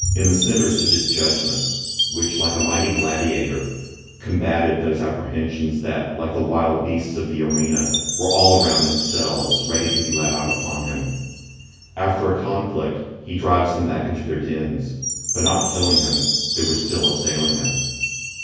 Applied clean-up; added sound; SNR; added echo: none; Chime; 3 dB; reverberation time 1.3 s.